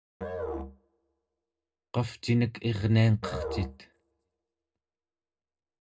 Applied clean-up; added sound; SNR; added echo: none; Musical instrument; 10 dB; reverberation time 0.2 s.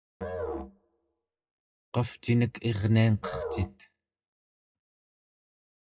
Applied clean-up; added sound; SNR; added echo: classical method WPE with log-MMSE.